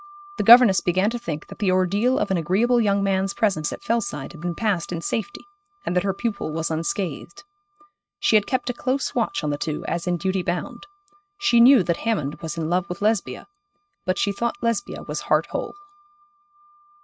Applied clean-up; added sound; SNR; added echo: neural mask model RNNoise.